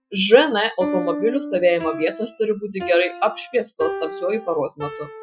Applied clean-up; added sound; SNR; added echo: classical method Wiener filter.